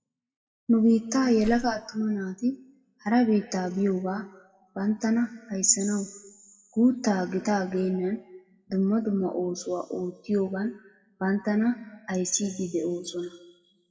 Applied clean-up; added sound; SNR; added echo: classical method WPE with log-MMSE.